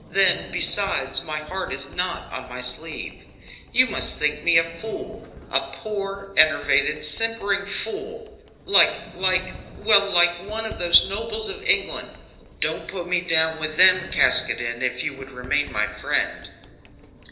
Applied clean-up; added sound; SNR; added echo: none; Sliding door; 18 dB; reverberation time 1.0 s.